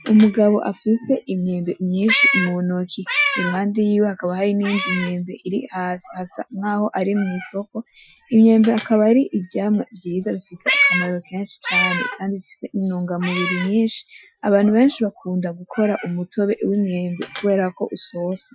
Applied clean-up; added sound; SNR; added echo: classical method Wiener filter.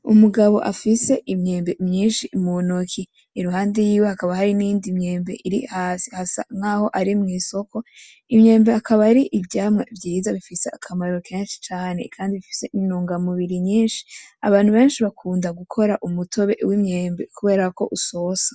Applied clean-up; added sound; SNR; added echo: none; none; none; none.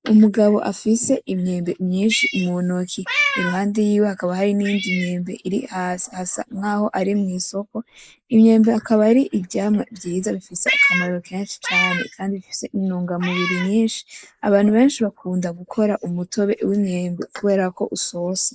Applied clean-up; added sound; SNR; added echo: neural mask model Resemble Enhance denoiser.